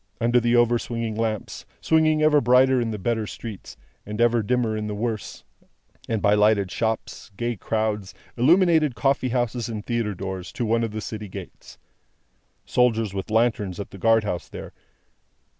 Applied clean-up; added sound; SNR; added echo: none; none; none; none.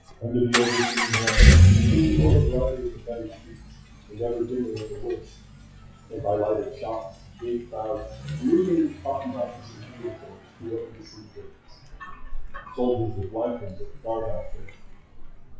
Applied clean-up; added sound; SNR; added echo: classical method WPE with log-MMSE.